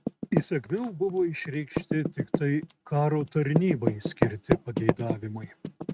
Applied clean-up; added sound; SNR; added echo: neural mask model RNNoise.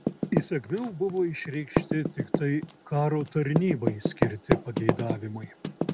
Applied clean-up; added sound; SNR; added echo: none; Typing; 1 dB; none.